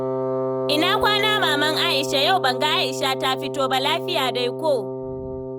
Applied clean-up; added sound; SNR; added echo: none; Wind instrument, woodwind instrument; 3 dB; none.